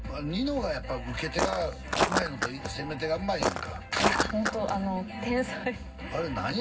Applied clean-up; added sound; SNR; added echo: none; Walk, footsteps; -1 dB; reverberation time 0.4 s.